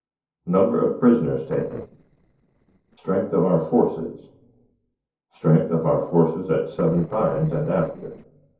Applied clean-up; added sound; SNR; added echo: neural separator model SepFormer DNS4.